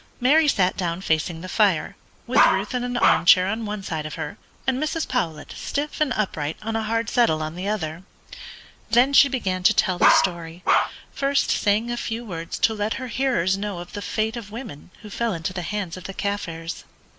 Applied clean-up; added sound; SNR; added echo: none; Bark; -3 dB; none.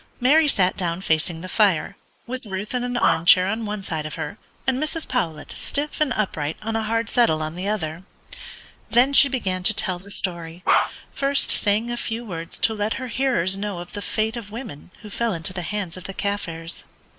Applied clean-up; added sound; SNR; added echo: neural mask model Resemble Enhance denoiser.